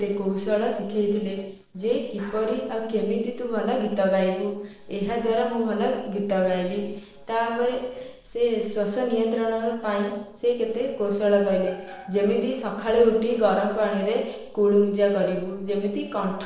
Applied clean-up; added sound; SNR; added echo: neural separator model SepFormer DNS4.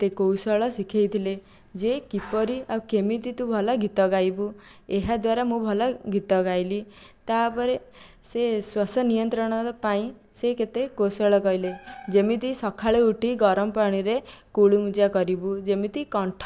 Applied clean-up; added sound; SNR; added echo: none; none; none; none.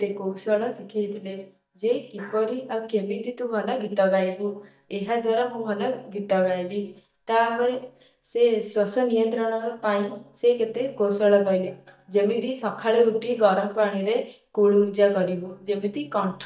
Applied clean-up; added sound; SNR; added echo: neural mask model DeepFilterNet 3.